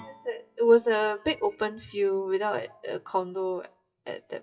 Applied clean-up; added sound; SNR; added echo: classical method WPE with log-MMSE.